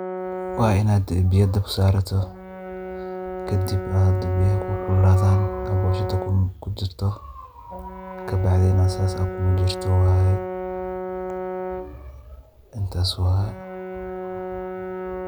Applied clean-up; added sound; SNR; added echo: none; Brass instrument; 9 dB; none.